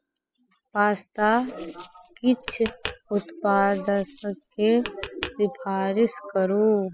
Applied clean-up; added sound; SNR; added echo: classical method spectral subtraction.